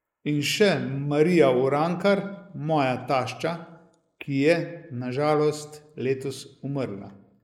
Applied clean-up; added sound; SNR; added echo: neural mask model Resemble Enhance denoiser.